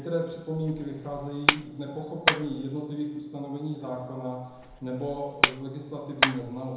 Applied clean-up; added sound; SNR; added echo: none; Clapping; -1 dB; reverberation time 1.0 s.